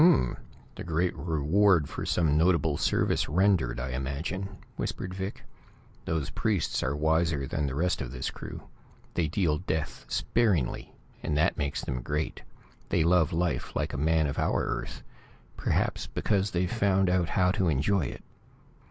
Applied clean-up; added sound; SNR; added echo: none; none; none; none.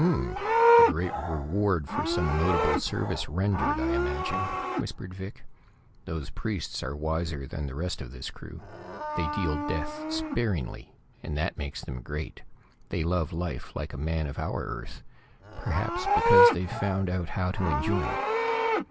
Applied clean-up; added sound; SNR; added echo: none; Livestock, farm animals, working animals; 0 dB; none.